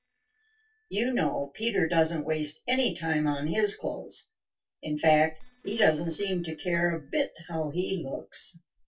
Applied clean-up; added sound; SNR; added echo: neural separator model SepFormer DNS4.